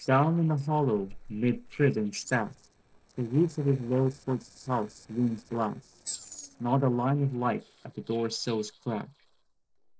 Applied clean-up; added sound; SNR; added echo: neural separator model SepFormer DNS4.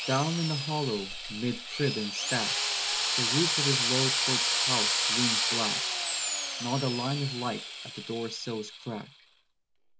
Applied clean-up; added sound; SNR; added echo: none; Drill; -2 dB; none.